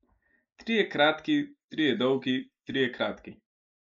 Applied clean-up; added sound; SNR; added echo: neural mask model Resemble Enhance denoiser.